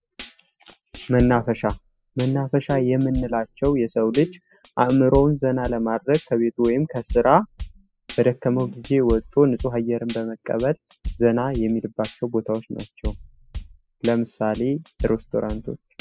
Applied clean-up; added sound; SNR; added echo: classical method spectral subtraction.